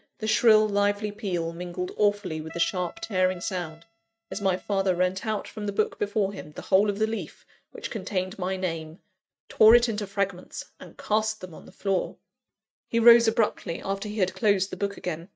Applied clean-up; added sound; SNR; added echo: neural mask model RNNoise.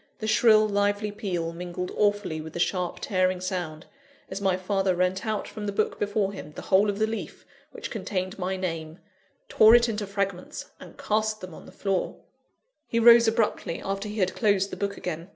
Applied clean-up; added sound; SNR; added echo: none; none; none; none.